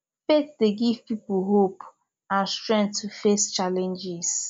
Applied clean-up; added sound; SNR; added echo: none; none; none; none.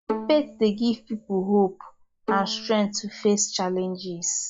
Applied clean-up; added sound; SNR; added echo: classical method log-MMSE.